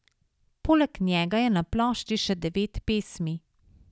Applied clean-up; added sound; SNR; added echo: none; none; none; none.